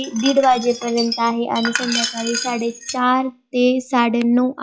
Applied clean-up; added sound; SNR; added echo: classical method log-MMSE.